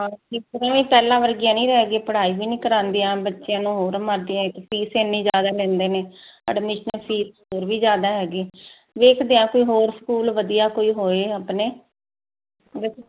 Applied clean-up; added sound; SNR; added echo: none; none; none; none.